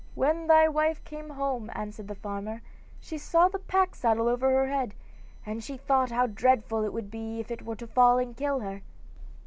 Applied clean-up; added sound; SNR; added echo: none; none; none; none.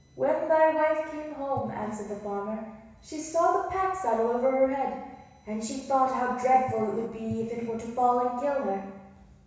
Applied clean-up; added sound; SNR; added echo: none; Breathing; 13 dB; reverberation time 1.1 s.